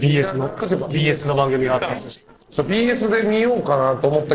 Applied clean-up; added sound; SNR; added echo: neural separator model SepFormer DNS4.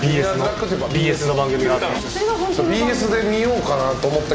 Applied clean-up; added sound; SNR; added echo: none; none; none; none.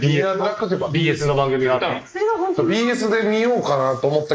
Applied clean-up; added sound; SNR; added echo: neural mask model Resemble Enhance denoiser.